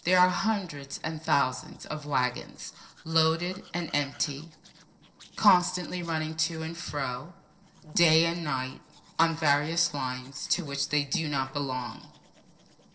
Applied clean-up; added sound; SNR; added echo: neural separator model SepFormer DNS4.